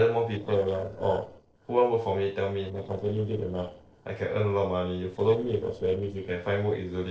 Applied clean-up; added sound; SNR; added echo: neural separator model SepFormer DNS4.